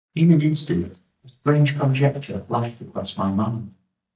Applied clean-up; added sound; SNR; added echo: neural mask model DeepFilterNet 3.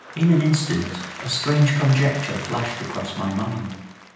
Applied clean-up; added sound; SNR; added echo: none; Applause / Crowd; 14 dB; reverberation time 0.9 s.